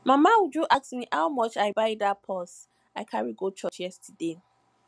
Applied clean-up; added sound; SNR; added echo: none; none; none; none.